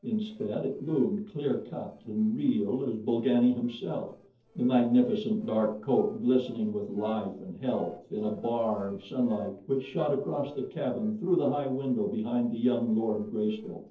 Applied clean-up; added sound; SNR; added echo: neural separator model SepFormer DNS4.